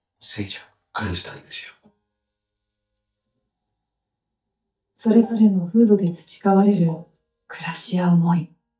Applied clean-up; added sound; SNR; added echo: neural mask model DeepFilterNet 3.